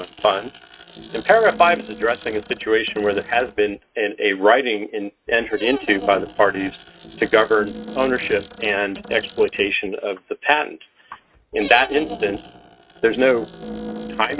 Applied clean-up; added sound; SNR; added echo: neural mask model RNNoise.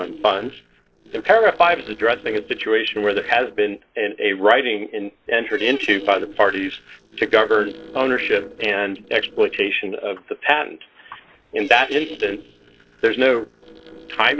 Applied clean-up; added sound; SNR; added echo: neural separator model SepFormer DNS4.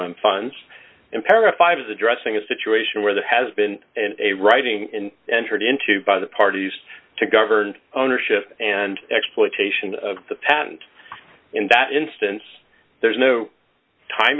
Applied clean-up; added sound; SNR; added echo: none; none; none; none.